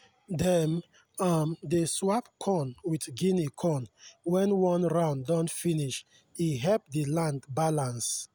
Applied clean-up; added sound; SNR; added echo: none; none; none; none.